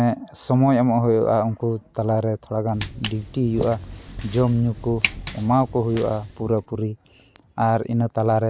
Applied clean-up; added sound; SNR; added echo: none; Walk, footsteps; 11 dB; none.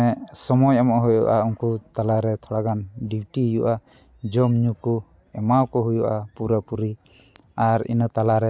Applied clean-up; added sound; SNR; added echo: none; none; none; none.